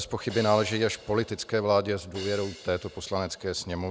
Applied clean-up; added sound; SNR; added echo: none; Crash cymbal; 18 dB; none.